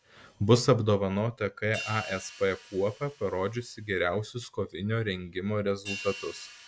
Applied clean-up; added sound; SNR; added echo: none; Hi-hat; 17 dB; none.